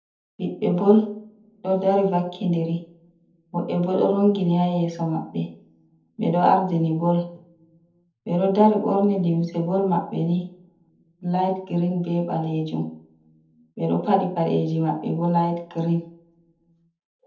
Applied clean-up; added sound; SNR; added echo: none; none; none; reverberation time 0.6 s.